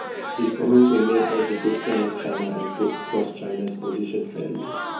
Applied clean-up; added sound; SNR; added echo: none; Crowd; 9 dB; reverberation time 0.6 s.